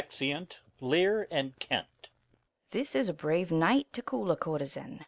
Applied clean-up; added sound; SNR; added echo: none; none; none; none.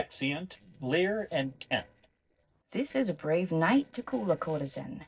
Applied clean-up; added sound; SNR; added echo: neural separator model SepFormer DNS4.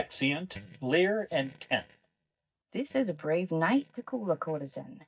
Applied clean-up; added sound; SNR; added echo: neural mask model DeepFilterNet 3.